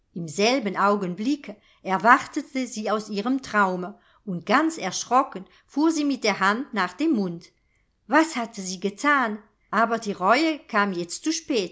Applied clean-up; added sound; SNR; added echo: none; none; none; none.